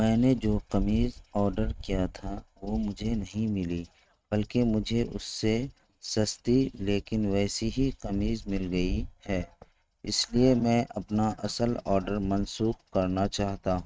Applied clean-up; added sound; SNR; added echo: neural mask model RNNoise.